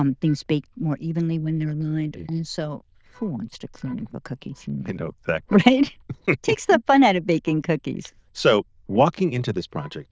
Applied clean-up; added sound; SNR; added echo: neural diffusion model UNIVERSE++.